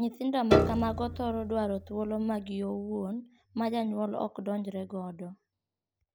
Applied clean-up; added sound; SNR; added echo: none; Piano; -1 dB; none.